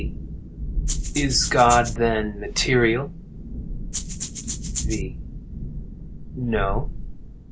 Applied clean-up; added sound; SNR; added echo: none; Rattle (instrument) + Thunderstorm; 3 dB; none.